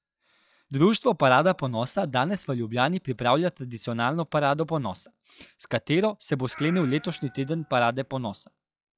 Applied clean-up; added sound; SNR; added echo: classical method log-MMSE.